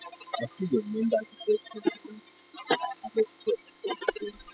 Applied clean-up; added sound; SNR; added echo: classical method spectral subtraction.